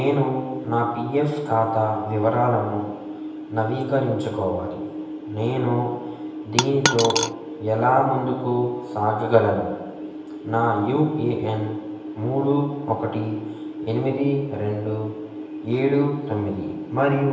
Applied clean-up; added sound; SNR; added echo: none; Coin (dropping); 0 dB; reverberation time 1.0 s.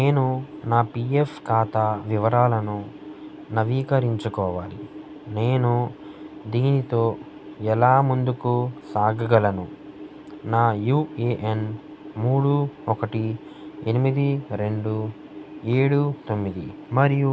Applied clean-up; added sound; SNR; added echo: none; none; none; none.